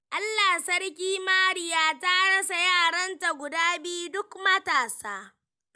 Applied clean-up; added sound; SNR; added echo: none; none; none; none.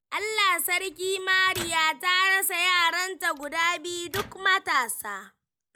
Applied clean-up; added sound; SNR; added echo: none; Microwave oven; 19 dB; none.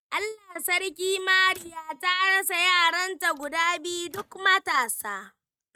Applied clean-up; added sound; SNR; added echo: neural mask model RNNoise.